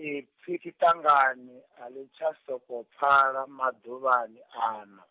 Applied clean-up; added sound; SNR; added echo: none; none; none; none.